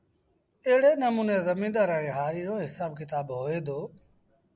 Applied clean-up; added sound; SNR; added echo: none; none; none; none.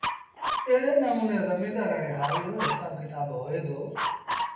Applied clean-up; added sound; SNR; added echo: none; Dog; 5 dB; reverberation time 0.8 s.